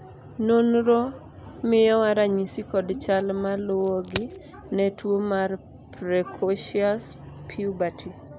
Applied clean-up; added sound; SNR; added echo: none; Crack; 17 dB; none.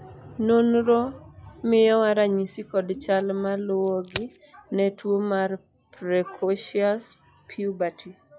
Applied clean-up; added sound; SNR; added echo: classical method log-MMSE.